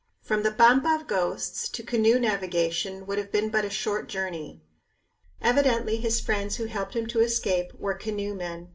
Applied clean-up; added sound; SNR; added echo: none; none; none; reverberation time 0.2 s.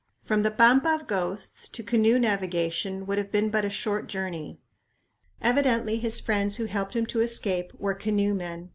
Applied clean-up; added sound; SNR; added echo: none; none; none; none.